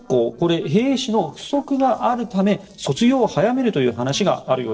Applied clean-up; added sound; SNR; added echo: neural separator model SepFormer DNS4.